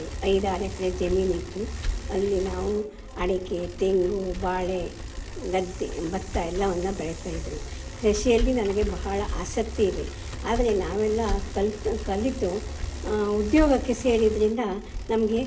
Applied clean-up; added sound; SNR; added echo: none; Bicycle; 7 dB; none.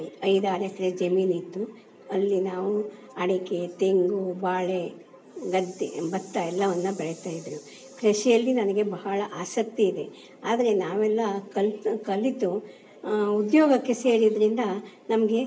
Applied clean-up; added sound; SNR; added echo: none; none; none; none.